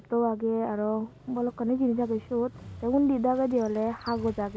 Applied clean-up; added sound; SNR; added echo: none; Motorcycle; 20 dB; none.